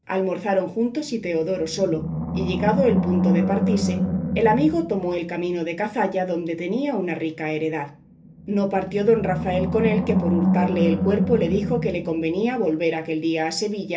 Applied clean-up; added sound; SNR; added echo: none; Animal; 3 dB; reverberation time 0.3 s.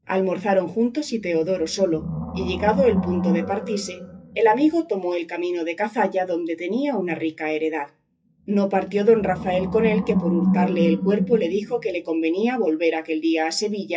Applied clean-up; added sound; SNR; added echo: classical method WPE with log-MMSE.